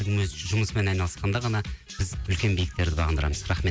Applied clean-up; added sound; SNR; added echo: none; none; none; none.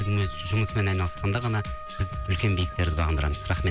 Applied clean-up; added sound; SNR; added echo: none; Livestock, farm animals, working animals + Wind instrument, woodwind instrument; 13 dB; none.